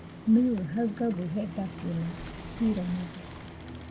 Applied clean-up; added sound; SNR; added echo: none; Bicycle; 11 dB; none.